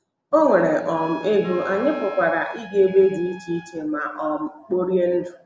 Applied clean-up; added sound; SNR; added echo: none; Trumpet + Wind instrument, woodwind instrument; 18 dB; none.